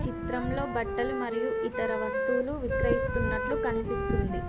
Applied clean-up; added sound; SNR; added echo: none; Wind instrument, woodwind instrument; 1 dB; none.